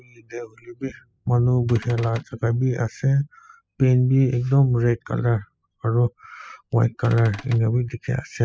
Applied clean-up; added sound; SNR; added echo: classical method spectral subtraction.